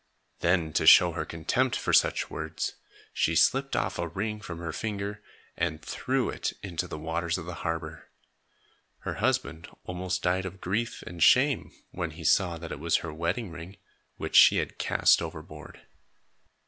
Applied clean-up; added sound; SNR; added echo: none; none; none; none.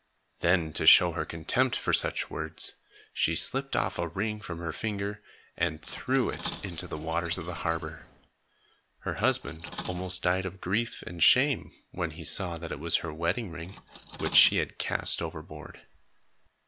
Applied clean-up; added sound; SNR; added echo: none; Cutlery, silverware + Coin (dropping); 13 dB; none.